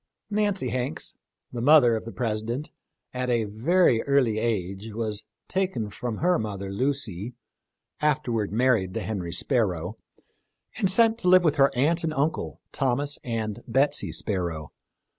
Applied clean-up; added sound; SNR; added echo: none; none; none; none.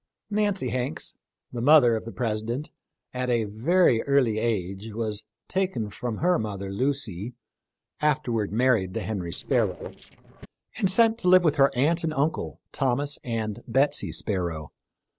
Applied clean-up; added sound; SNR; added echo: neural separator model SepFormer DNS4.